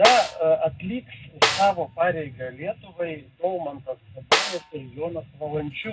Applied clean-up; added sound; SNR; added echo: none; Snare drum; 2 dB; reverberation time 0.3 s.